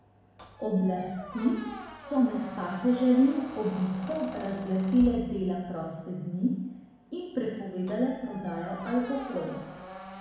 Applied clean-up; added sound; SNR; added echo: none; Squeak; 16 dB; reverberation time 1.1 s.